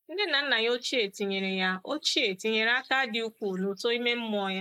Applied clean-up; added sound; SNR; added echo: neural mask model Resemble Enhance denoiser.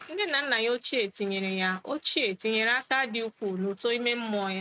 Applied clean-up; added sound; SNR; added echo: neural mask model RNNoise.